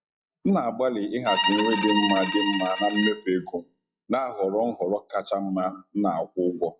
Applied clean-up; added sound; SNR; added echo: classical method log-MMSE.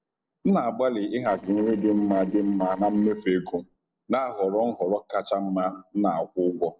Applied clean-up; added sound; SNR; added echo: neural separator model SepFormer DNS4.